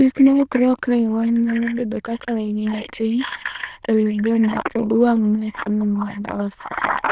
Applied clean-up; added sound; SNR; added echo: neural diffusion model UNIVERSE++.